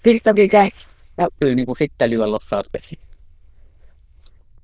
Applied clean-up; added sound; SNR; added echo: neural diffusion model UNIVERSE++.